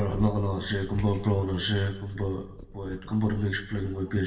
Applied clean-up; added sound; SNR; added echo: none; Purr; 14 dB; reverberation time 0.9 s.